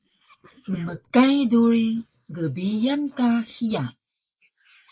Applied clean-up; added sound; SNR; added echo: neural mask model Resemble Enhance denoiser.